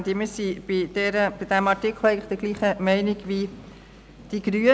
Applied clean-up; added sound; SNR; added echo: none; none; none; none.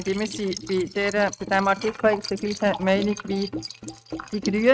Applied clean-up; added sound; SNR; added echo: neural mask model RNNoise.